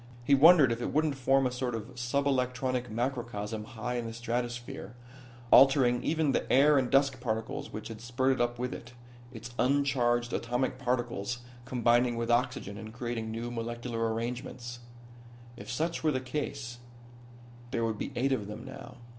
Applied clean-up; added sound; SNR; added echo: none; none; none; none.